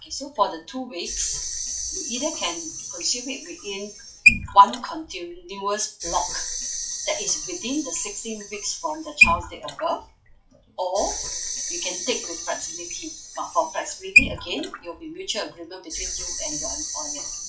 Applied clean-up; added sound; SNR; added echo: classical method WPE with log-MMSE.